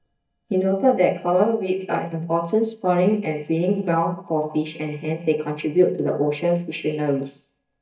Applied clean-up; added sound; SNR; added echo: neural mask model DeepFilterNet 3.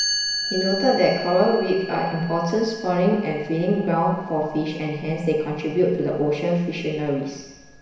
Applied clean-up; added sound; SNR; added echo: none; Chime; 11 dB; reverberation time 1.0 s.